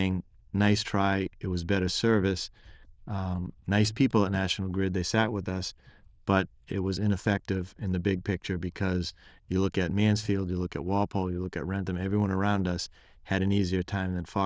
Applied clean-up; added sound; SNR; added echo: neural diffusion model UNIVERSE++.